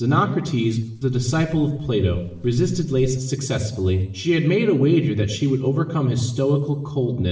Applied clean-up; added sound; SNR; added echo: none; Wind; 17 dB; reverberation time 0.8 s.